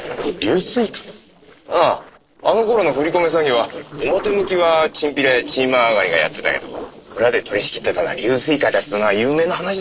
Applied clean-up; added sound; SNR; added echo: neural separator model SepFormer DNS4.